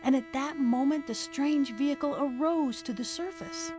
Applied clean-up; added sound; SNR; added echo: none; Bowed string instrument; 16 dB; none.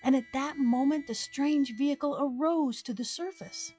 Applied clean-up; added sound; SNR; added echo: classical method log-MMSE.